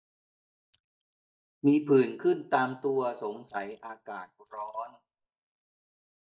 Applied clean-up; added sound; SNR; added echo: neural mask model DeepFilterNet 3.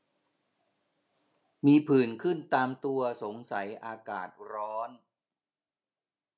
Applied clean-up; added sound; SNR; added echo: none; none; none; none.